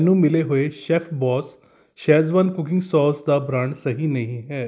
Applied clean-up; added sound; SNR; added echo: none; none; none; none.